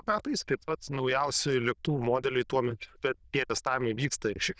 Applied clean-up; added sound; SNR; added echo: neural diffusion model UNIVERSE++.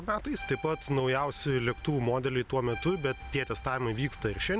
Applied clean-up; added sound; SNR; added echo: none; Accordion; 15 dB; none.